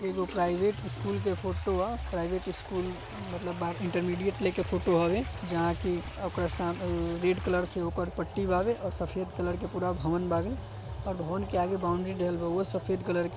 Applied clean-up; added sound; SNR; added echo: none; Toilet flush; 19 dB; none.